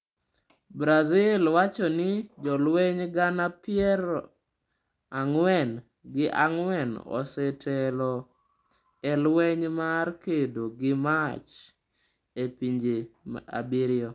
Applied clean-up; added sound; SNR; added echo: none; none; none; none.